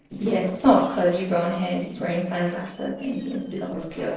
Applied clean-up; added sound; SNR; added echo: neural separator model SepFormer DNS4.